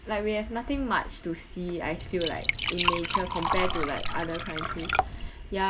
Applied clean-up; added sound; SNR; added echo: none; Liquid; -2 dB; none.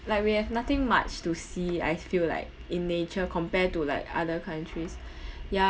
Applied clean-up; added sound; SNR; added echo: none; none; none; none.